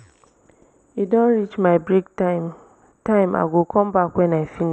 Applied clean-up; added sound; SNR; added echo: none; none; none; none.